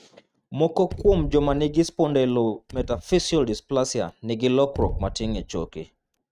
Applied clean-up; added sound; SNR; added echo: neural mask model RNNoise.